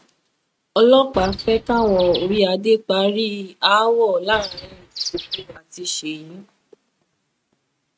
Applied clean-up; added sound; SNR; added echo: neural mask model RNNoise.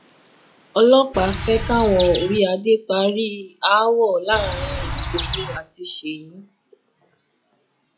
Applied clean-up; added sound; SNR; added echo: classical method log-MMSE.